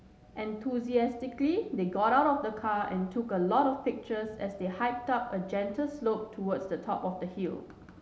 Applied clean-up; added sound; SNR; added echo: none; none; none; none.